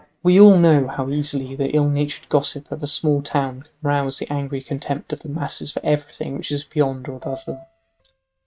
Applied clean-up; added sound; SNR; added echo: neural mask model RNNoise.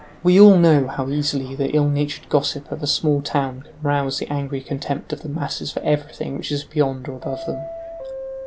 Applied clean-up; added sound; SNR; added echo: none; Subway, metro, underground; 18 dB; none.